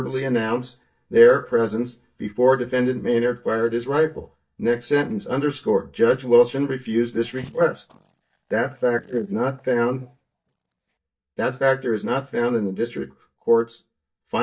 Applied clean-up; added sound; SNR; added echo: neural mask model DeepFilterNet 3.